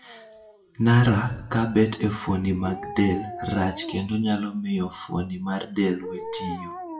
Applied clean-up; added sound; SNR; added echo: classical method WPE with log-MMSE.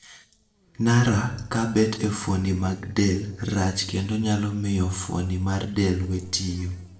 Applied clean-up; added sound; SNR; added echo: neural separator model SepFormer DNS4.